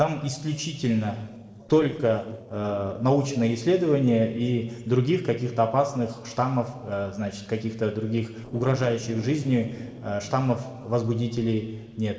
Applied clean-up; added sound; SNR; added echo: neural separator model SepFormer DNS4.